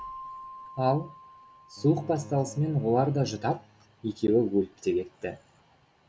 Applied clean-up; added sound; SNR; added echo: none; Keyboard (musical) + Bowed string instrument; 19 dB; none.